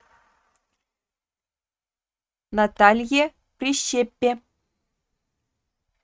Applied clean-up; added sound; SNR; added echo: neural mask model RNNoise.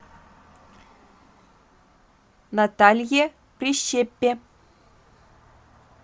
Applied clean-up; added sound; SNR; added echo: none; none; none; none.